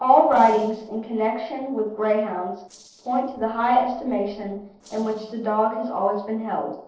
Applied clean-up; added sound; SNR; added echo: neural separator model SepFormer DNS4.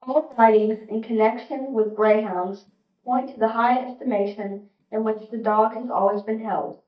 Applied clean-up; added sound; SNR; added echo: neural mask model DeepFilterNet 3.